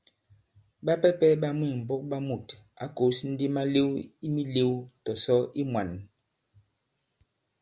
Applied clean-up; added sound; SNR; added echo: none; none; none; none.